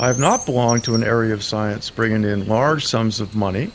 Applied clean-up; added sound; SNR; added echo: none; Chirp, tweet; 14 dB; none.